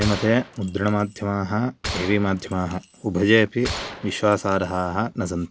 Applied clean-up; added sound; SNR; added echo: none; Gunshot, gunfire; 13 dB; none.